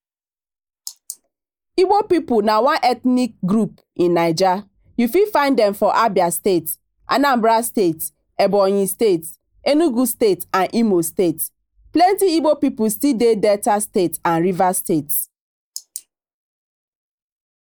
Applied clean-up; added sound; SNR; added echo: neural mask model Resemble Enhance denoiser.